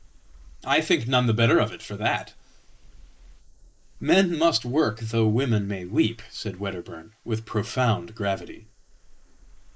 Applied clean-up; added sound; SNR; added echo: neural mask model Resemble Enhance denoiser.